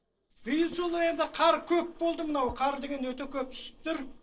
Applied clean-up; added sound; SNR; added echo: neural separator model SepFormer DNS4.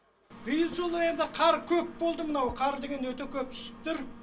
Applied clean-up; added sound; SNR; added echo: none; Drawer open or close; 18 dB; reverberation time 0.2 s.